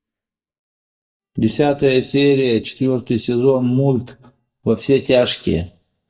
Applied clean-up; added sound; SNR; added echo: neural mask model DeepFilterNet 3.